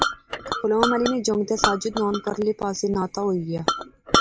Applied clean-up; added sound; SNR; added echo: none; Chink, clink; 2 dB; none.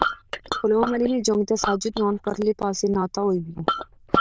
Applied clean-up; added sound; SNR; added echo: neural diffusion model UNIVERSE++.